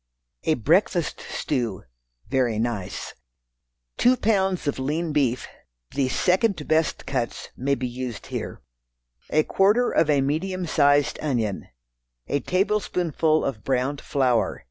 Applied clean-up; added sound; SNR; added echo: none; none; none; none.